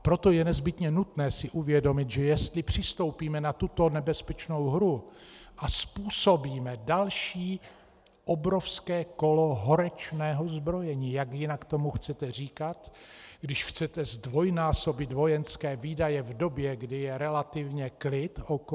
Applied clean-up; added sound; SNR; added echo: none; none; none; none.